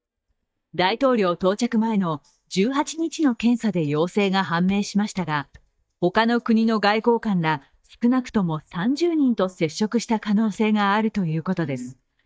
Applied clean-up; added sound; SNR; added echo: neural mask model DeepFilterNet 3.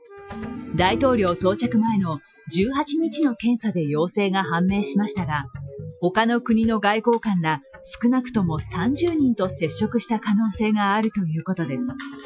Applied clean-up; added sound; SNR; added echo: classical method Wiener filter.